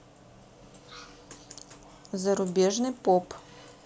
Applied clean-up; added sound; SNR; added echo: none; none; none; none.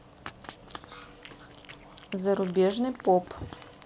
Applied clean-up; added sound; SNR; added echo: none; Cat; 17 dB; none.